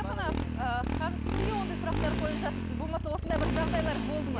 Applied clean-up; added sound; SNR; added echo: none; Motorcycle; -4 dB; none.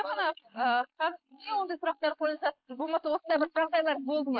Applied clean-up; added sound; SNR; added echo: neural mask model Resemble Enhance denoiser.